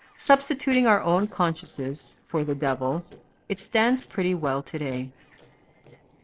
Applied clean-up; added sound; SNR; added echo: neural separator model SepFormer DNS4.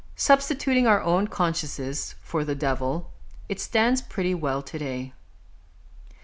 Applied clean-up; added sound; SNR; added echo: none; none; none; none.